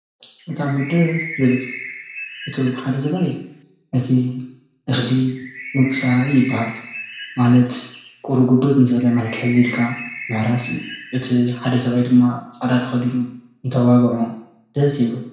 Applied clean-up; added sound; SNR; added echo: none; Bird; 14 dB; reverberation time 0.6 s.